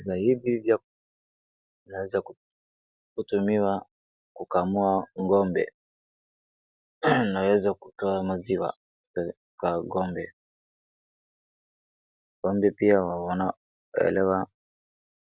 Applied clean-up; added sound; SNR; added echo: none; none; none; none.